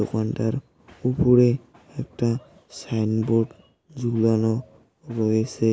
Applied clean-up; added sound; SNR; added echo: none; none; none; none.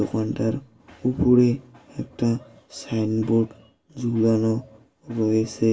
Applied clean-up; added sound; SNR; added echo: none; none; none; reverberation time 0.1 s.